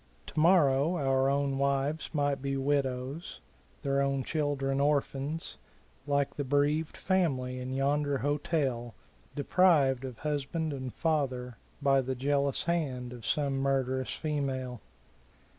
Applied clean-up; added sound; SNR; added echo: none; none; none; none.